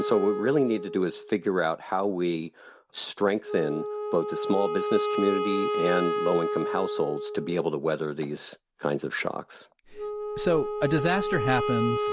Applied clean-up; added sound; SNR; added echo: none; Wind instrument, woodwind instrument; 4 dB; none.